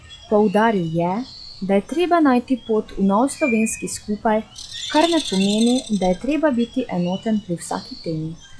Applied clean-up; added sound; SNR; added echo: classical method log-MMSE.